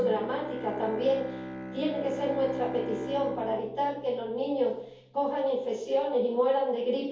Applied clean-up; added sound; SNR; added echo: none; Bowed string instrument; 11 dB; reverberation time 0.7 s.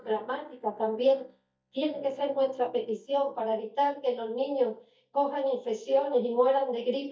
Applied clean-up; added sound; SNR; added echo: neural mask model DeepFilterNet 3.